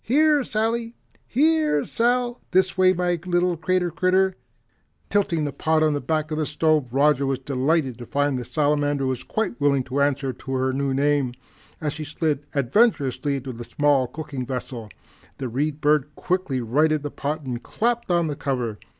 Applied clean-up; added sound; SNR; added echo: none; none; none; none.